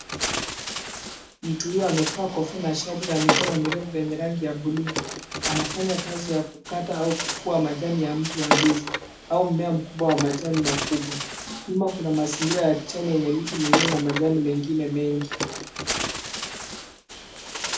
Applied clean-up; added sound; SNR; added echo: none; Bird; 4 dB; reverberation time 0.4 s.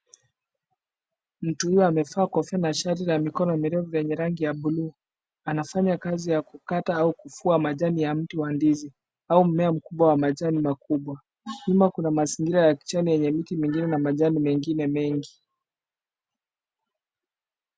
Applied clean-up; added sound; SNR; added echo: none; none; none; none.